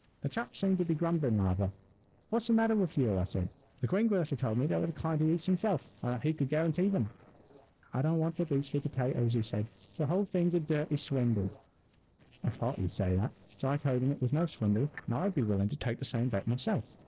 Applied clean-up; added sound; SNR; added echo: neural separator model SepFormer DNS4.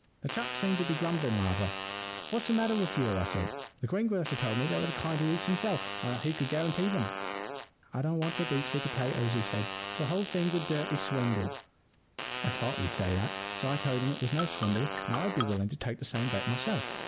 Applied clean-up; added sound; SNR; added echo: none; Marimba, xylophone + Fart; 6 dB; none.